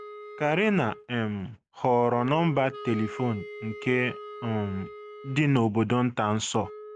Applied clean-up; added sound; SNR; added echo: none; Wind instrument, woodwind instrument; 16 dB; none.